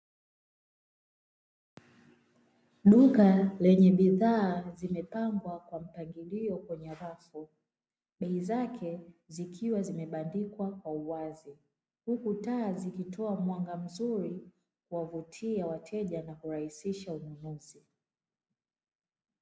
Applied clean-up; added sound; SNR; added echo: none; none; none; none.